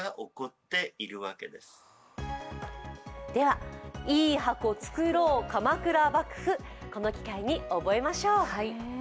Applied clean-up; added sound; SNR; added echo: none; none; none; none.